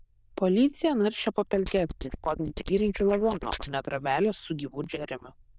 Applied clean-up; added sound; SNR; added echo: neural diffusion model UNIVERSE++.